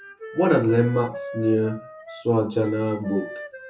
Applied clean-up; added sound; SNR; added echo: classical method WPE with log-MMSE.